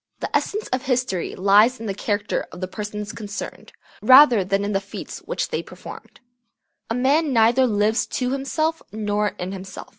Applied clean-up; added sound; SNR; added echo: none; none; none; none.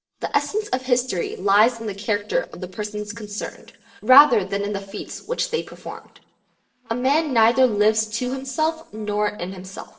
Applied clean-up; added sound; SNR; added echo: neural separator model SepFormer DNS4.